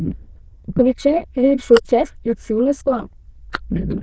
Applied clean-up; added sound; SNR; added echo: neural diffusion model UNIVERSE++.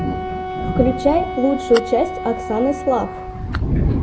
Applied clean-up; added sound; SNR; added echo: none; Wind instrument, woodwind instrument + Thunder; 3 dB; none.